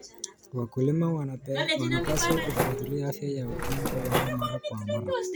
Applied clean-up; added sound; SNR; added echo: none; Mechanisms; 1 dB; none.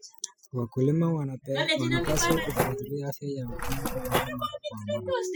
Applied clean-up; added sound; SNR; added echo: classical method spectral subtraction.